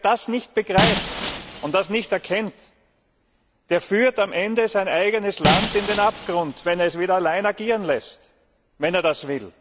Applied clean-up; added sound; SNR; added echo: none; Shatter; 6 dB; none.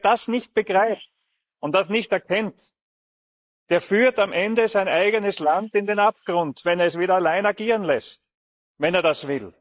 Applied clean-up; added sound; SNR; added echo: neural mask model Resemble Enhance denoiser.